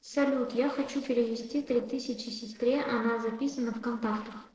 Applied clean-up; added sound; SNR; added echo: neural separator model SepFormer DNS4.